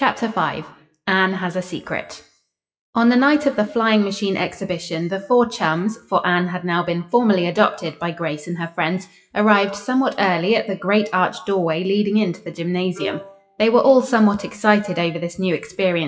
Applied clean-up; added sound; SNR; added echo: classical method WPE with log-MMSE.